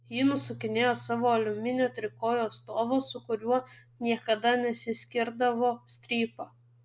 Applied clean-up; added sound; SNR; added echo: none; none; none; none.